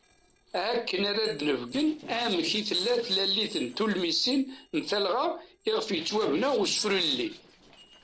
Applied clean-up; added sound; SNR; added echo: neural separator model SepFormer DNS4.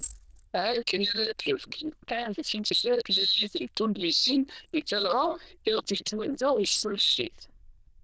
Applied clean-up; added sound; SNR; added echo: neural diffusion model UNIVERSE++.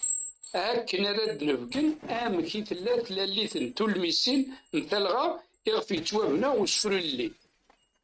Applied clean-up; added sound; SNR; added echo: neural mask model RNNoise.